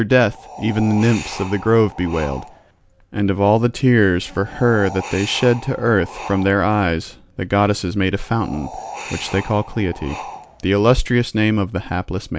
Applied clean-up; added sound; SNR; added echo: none; Wind; 15 dB; none.